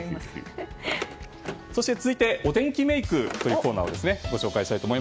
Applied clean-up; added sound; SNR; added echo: none; Car; 12 dB; none.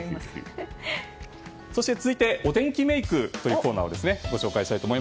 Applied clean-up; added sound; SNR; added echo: none; none; none; none.